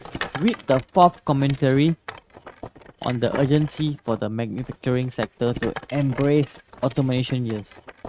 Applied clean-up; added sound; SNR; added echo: neural mask model RNNoise.